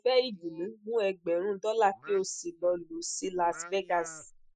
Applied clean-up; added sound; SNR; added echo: neural mask model Resemble Enhance denoiser.